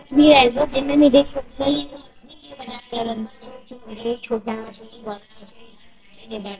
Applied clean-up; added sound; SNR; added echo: neural separator model SepFormer WHAMR!.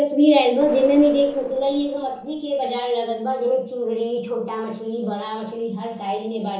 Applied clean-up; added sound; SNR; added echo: neural separator model SepFormer DNS4.